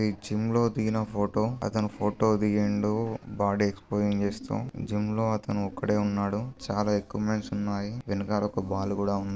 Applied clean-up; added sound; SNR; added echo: none; none; none; none.